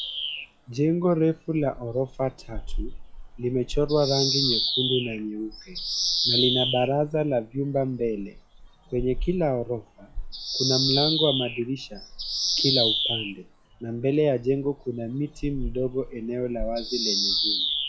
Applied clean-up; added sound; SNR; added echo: classical method log-MMSE.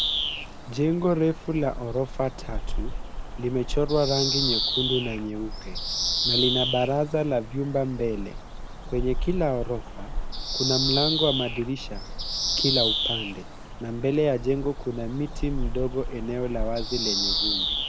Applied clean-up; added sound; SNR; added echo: none; Bird vocalization, bird call, bird song; 1 dB; none.